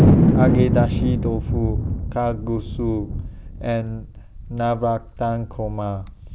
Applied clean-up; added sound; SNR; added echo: none; Thunder; -3 dB; none.